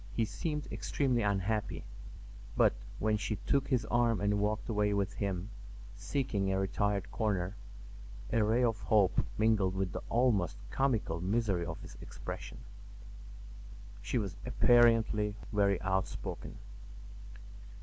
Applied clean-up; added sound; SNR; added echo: none; none; none; none.